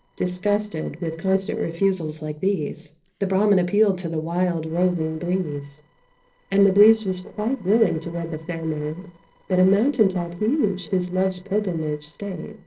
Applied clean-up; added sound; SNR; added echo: neural separator model SepFormer DNS4.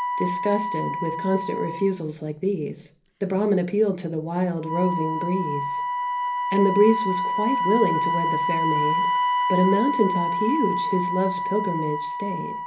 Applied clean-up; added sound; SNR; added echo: none; Wind instrument, woodwind instrument; 1 dB; reverberation time 0.3 s.